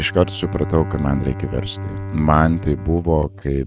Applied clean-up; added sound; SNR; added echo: neural mask model RNNoise.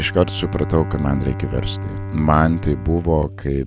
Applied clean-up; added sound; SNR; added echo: none; Bowed string instrument; 8 dB; none.